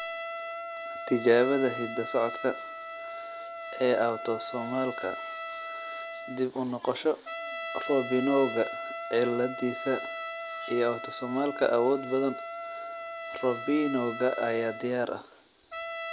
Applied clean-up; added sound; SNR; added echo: none; Trumpet; 8 dB; none.